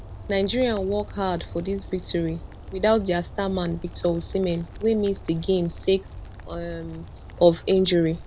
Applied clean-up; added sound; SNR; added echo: none; Rain; 14 dB; none.